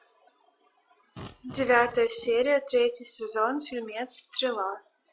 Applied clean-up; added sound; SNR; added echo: classical method log-MMSE.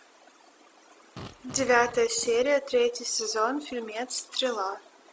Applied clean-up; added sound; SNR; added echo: none; Fart; 17 dB; none.